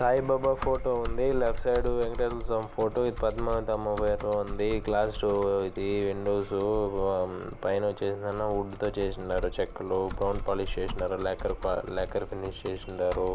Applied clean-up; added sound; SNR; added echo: none; Typing; 7 dB; none.